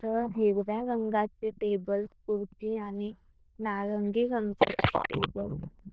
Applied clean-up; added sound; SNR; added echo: neural diffusion model UNIVERSE++.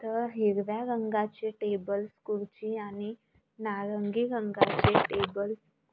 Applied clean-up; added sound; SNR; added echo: none; none; none; none.